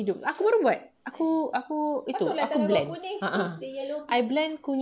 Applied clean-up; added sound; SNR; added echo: none; none; none; none.